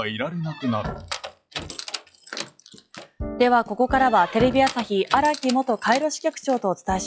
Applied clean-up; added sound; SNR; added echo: classical method log-MMSE.